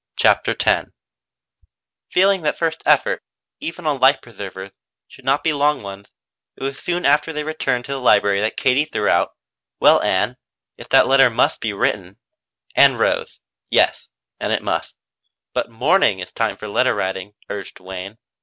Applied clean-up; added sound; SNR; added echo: none; none; none; none.